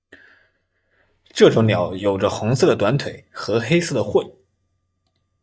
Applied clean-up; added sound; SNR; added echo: neural mask model DeepFilterNet 3.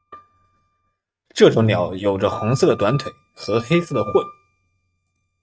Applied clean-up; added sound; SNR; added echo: neural mask model RNNoise.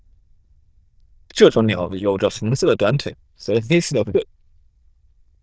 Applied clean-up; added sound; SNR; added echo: neural diffusion model UNIVERSE++.